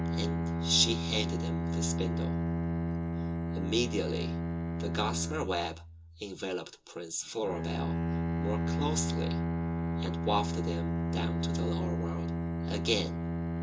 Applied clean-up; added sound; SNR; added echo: none; Bowed string instrument; -4 dB; reverberation time 0.2 s.